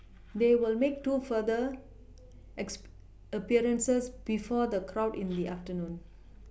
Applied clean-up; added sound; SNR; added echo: none; none; none; none.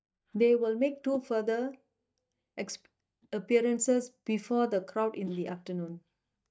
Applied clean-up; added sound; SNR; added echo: neural mask model DeepFilterNet 3.